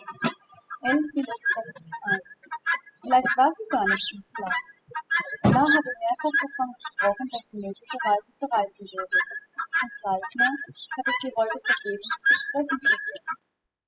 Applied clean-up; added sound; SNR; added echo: classical method spectral subtraction.